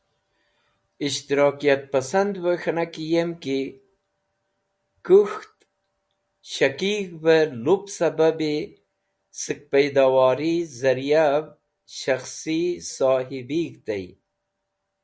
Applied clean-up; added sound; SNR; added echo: none; none; none; none.